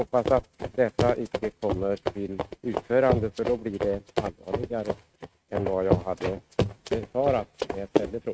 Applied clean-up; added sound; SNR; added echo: neural mask model RNNoise.